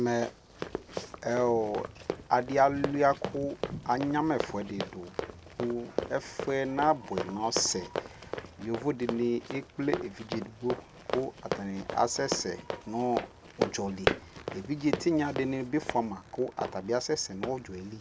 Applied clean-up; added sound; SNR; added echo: none; Run; 7 dB; none.